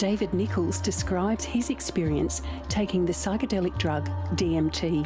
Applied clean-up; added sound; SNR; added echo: none; none; none; none.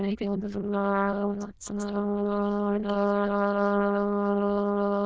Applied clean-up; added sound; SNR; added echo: neural diffusion model UNIVERSE++.